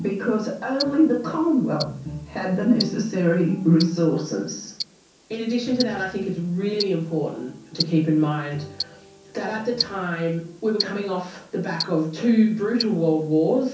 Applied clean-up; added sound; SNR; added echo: none; Tick-tock; 14 dB; reverberation time 0.6 s.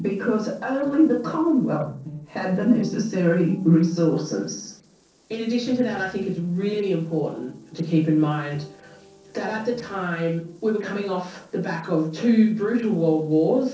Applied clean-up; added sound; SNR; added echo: neural separator model SepFormer DNS4.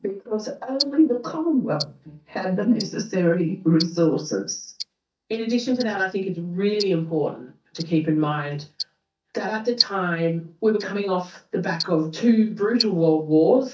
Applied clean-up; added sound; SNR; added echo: neural mask model DeepFilterNet 3.